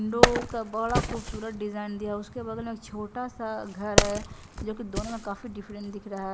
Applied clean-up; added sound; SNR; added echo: none; Wood; -3 dB; none.